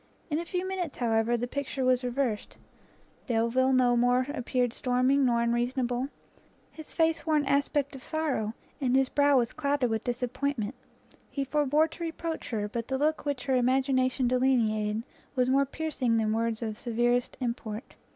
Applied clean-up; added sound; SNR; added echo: none; none; none; none.